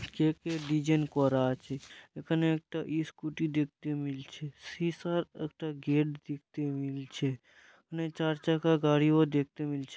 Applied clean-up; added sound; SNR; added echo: none; none; none; none.